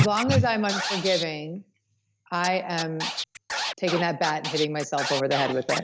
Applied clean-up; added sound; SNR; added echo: none; Scratching (performance technique); 7 dB; none.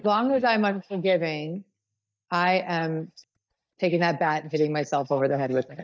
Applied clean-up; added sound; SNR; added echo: neural mask model DeepFilterNet 3.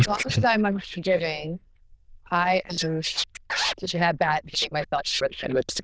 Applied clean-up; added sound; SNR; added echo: neural diffusion model UNIVERSE++.